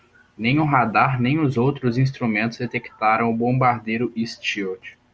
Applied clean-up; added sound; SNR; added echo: none; none; none; none.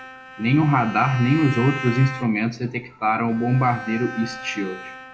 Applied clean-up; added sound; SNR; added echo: none; Bowed string instrument; 13 dB; reverberation time 0.3 s.